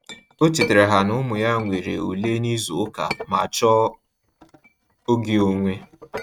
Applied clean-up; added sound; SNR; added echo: neural mask model RNNoise.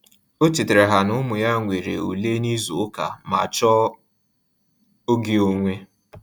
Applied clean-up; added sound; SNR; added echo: none; none; none; none.